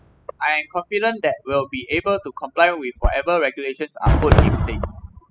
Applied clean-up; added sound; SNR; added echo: classical method spectral subtraction.